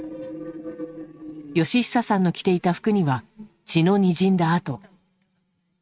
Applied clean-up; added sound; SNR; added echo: neural mask model RNNoise.